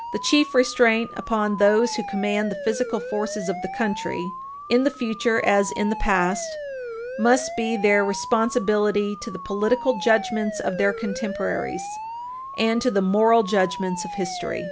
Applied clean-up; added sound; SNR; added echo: none; Siren; 10 dB; none.